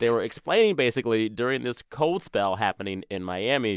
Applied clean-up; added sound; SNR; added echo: none; none; none; none.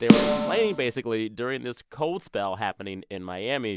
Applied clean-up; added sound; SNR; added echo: none; Snare drum; -4 dB; none.